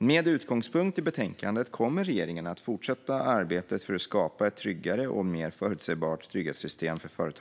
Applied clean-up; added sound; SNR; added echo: none; none; none; none.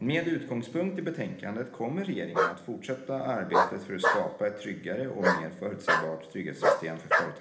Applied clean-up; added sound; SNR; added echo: none; Bark; -1 dB; reverberation time 1.1 s.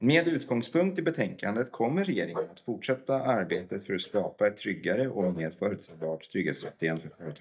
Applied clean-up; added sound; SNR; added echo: neural mask model DeepFilterNet 3.